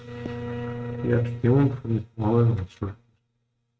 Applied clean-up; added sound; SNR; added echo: neural mask model RNNoise.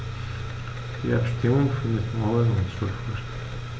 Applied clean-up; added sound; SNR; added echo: none; none; none; none.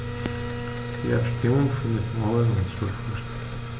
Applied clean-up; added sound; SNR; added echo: none; Fireworks + Bowed string instrument; 13 dB; none.